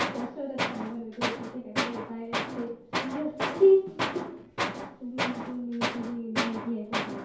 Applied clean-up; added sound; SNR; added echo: none; Tools; 3 dB; reverberation time 2.4 s.